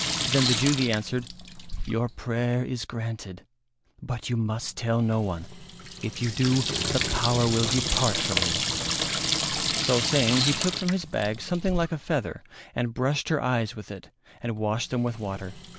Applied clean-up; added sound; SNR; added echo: none; Sink (filling or washing) / Water tap, faucet; 3 dB; none.